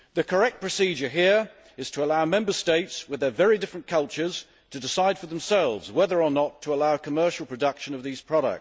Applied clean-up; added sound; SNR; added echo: none; none; none; none.